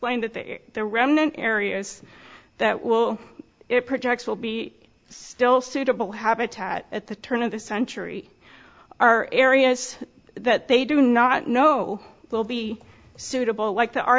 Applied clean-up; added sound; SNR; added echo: none; none; none; none.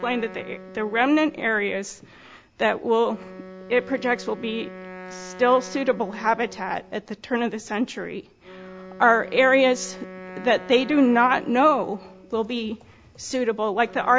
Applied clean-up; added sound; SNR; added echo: none; Wind instrument, woodwind instrument; 18 dB; none.